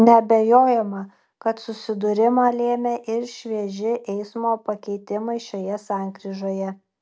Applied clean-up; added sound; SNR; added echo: none; none; none; none.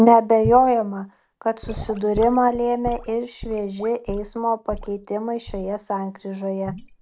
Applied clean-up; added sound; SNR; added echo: none; Sink (filling or washing) / Gurgling / Liquid; 15 dB; none.